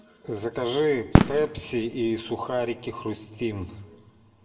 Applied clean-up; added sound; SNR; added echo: none; Fireworks; -2 dB; reverberation time 0.9 s.